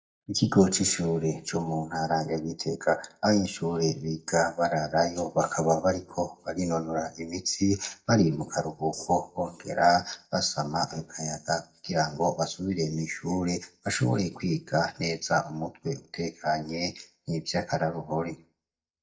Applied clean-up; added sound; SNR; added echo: neural mask model DeepFilterNet 3.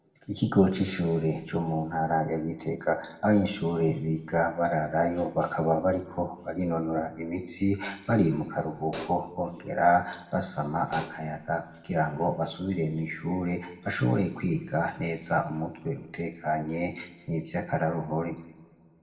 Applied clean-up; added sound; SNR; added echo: none; Hi-hat; 14 dB; reverberation time 1.1 s.